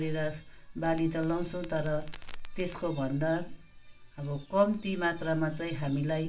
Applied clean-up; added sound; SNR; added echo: none; Crackle; 7 dB; reverberation time 0.2 s.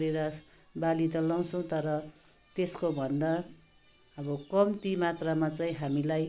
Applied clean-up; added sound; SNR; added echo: none; none; none; none.